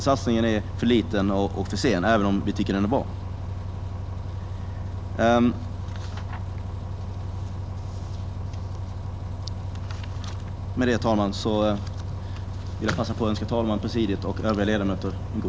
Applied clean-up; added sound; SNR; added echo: none; Bus; 4 dB; none.